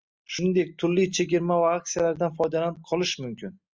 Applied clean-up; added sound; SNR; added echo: none; none; none; none.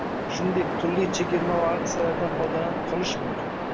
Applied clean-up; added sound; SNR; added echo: none; Waves, surf; 0 dB; none.